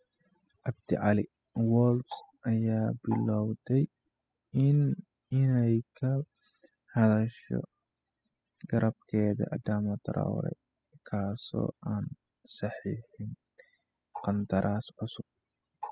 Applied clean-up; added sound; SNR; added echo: classical method spectral subtraction.